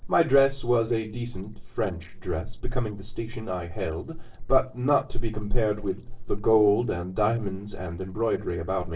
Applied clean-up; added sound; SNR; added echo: neural separator model SepFormer DNS4.